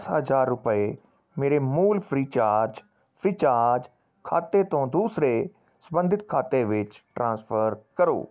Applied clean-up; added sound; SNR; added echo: none; none; none; none.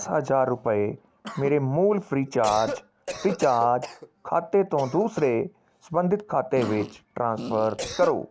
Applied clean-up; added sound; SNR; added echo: none; Fart + Cough; 13 dB; none.